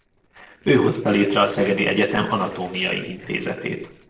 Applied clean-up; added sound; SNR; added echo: neural separator model SepFormer DNS4.